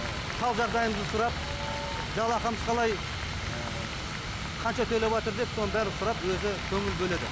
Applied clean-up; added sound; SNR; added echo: none; Applause; 11 dB; none.